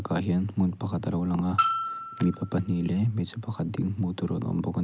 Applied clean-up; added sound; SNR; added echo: none; Bell; 4 dB; none.